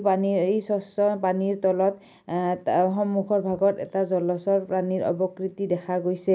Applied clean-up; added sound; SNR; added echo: none; none; none; none.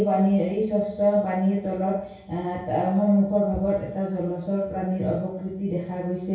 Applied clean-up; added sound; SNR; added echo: none; none; none; reverberation time 0.6 s.